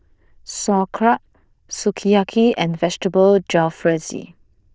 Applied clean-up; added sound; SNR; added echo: neural diffusion model UNIVERSE++.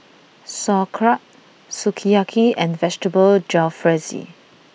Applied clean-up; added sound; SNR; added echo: none; none; none; none.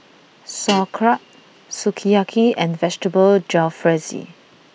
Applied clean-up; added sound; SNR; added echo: none; Guitar; 17 dB; none.